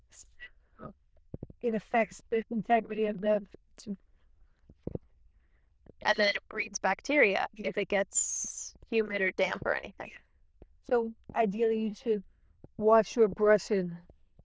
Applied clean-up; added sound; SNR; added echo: neural diffusion model UNIVERSE++.